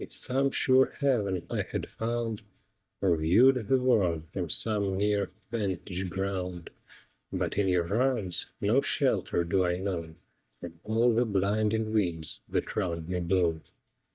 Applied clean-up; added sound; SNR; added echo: neural mask model DeepFilterNet 3.